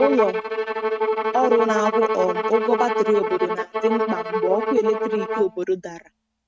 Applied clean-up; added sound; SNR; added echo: neural mask model RNNoise.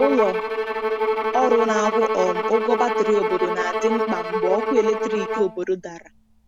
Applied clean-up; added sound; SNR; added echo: none; Bowed string instrument; 1 dB; none.